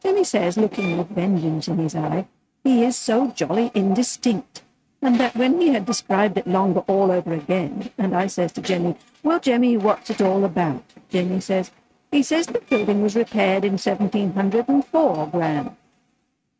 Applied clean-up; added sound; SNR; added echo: neural mask model RNNoise.